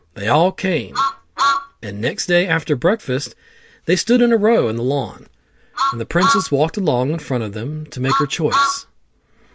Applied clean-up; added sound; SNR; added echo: none; Truck; 3 dB; none.